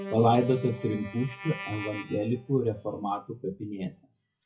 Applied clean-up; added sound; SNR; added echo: classical method WPE with log-MMSE.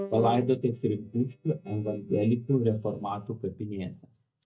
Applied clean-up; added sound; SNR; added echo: neural mask model DeepFilterNet 3.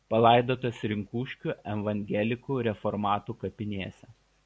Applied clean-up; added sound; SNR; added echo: none; none; none; none.